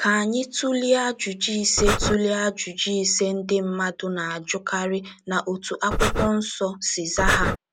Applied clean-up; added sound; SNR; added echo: none; Breathing; -2 dB; none.